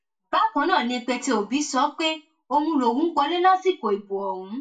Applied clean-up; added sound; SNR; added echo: none; none; none; reverberation time 0.2 s.